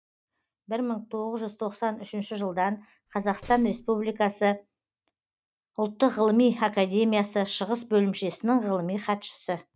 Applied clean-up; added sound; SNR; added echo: neural mask model DeepFilterNet 3.